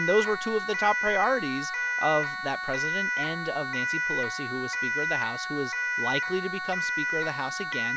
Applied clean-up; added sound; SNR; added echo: none; Siren; 0 dB; none.